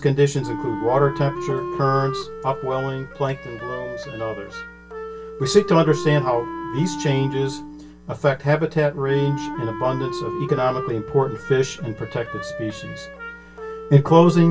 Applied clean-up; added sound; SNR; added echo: none; Wind instrument, woodwind instrument; 10 dB; reverberation time 0.1 s.